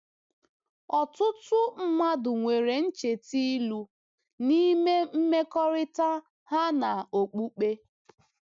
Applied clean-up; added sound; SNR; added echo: none; none; none; none.